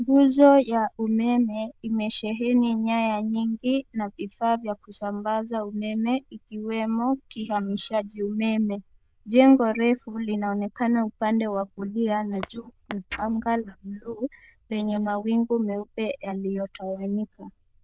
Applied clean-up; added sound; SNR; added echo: neural diffusion model UNIVERSE++.